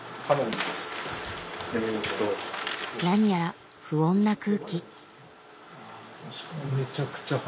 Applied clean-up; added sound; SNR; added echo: none; none; none; none.